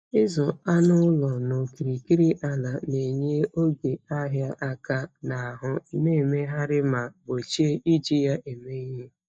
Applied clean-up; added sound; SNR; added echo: neural mask model DeepFilterNet 3.